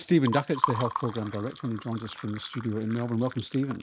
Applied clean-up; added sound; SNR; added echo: neural mask model RNNoise.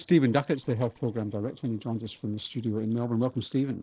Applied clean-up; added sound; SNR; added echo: neural separator model SepFormer DNS4.